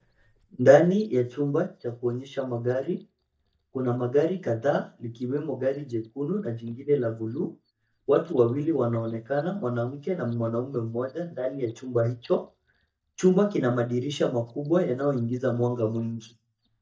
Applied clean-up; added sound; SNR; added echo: neural mask model DeepFilterNet 3.